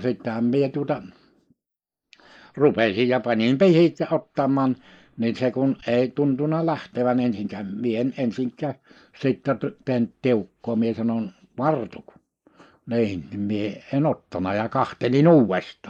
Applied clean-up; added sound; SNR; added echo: neural mask model Resemble Enhance denoiser.